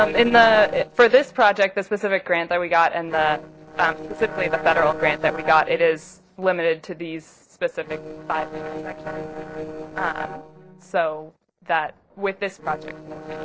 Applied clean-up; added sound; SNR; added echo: neural separator model SepFormer DNS4.